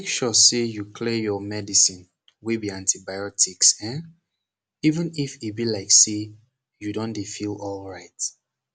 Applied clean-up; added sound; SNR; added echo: none; none; none; none.